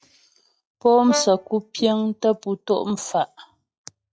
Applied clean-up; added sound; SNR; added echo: classical method log-MMSE.